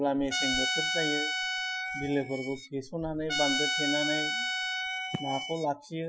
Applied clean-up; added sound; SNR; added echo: classical method Wiener filter.